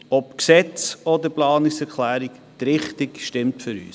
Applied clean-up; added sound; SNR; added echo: none; none; none; none.